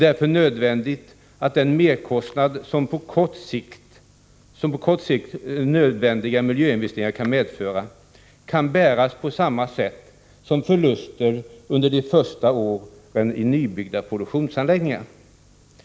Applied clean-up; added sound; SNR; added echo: none; none; none; none.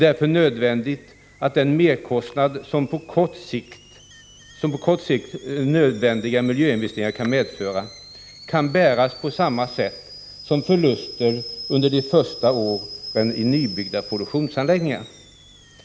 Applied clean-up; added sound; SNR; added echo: none; Boiling / Alarm; 18 dB; none.